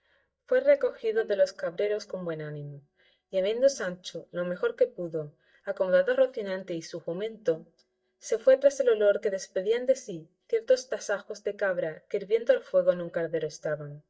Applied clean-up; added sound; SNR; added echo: neural mask model DeepFilterNet 3.